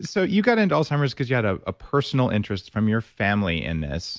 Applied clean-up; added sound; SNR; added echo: none; none; none; none.